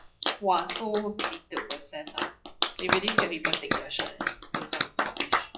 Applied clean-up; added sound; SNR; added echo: classical method WPE with log-MMSE.